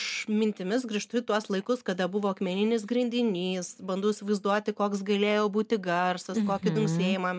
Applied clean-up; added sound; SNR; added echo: none; none; none; none.